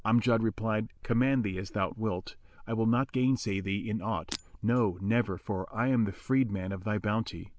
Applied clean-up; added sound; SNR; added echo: none; Shatter; 16 dB; none.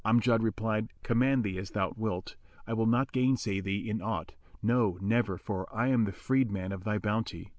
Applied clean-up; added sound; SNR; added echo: none; none; none; none.